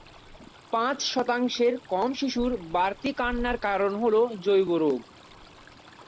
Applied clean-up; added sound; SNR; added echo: none; Stream; 18 dB; none.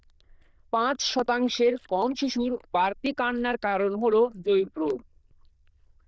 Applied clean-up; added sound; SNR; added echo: neural diffusion model UNIVERSE++.